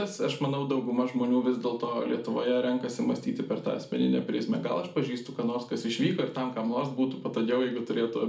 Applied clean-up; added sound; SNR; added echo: none; none; none; reverberation time 0.4 s.